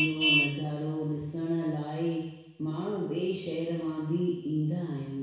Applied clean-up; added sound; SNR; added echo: none; Vehicle horn, car horn, honking; 5 dB; reverberation time 1.1 s.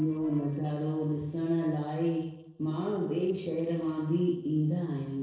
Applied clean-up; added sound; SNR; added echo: neural separator model SepFormer DNS4.